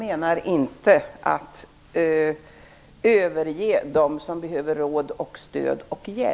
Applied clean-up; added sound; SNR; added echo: none; none; none; none.